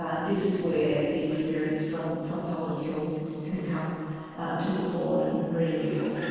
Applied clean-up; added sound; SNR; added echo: neural separator model SepFormer DNS4.